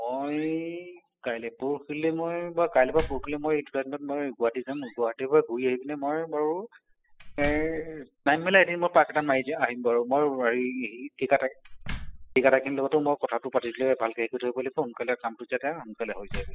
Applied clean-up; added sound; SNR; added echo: classical method spectral subtraction.